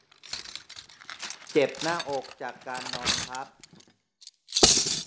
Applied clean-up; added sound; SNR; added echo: none; Cutlery, silverware; -4 dB; none.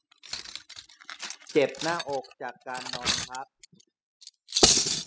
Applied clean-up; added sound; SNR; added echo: classical method spectral subtraction.